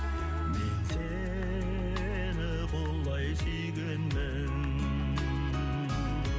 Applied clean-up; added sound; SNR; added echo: none; none; none; none.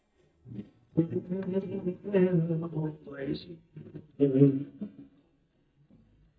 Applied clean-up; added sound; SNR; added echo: neural mask model DeepFilterNet 3.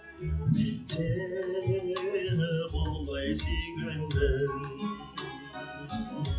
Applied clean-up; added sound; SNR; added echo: classical method WPE with log-MMSE.